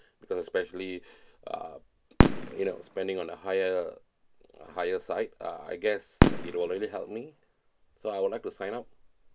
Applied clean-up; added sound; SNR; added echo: none; Fireworks; -2 dB; none.